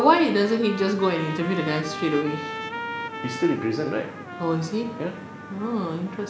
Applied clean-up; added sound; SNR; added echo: none; Trumpet; 11 dB; none.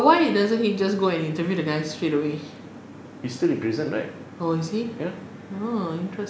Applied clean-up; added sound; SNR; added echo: none; none; none; none.